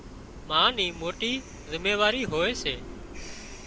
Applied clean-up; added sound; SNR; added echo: none; Train; 12 dB; none.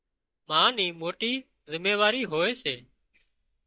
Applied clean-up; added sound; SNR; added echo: neural mask model DeepFilterNet 3.